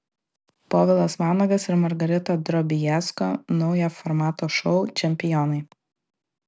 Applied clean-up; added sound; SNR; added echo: none; none; none; none.